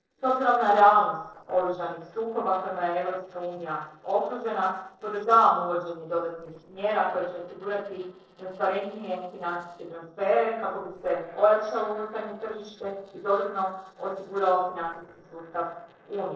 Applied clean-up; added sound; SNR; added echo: neural separator model SepFormer DNS4.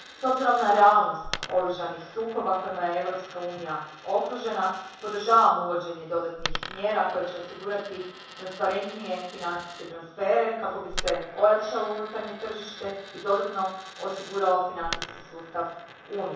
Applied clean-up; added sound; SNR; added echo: none; Coin (dropping); 14 dB; reverberation time 0.7 s.